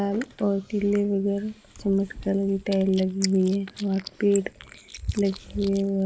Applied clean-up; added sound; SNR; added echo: neural mask model Resemble Enhance denoiser.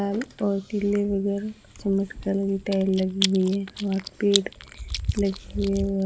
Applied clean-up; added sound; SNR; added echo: none; Chewing, mastication; 11 dB; none.